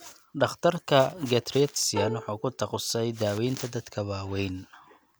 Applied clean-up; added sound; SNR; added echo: none; Bowed string instrument; 7 dB; none.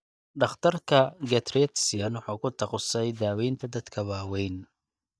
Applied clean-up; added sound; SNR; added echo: neural mask model DeepFilterNet 3.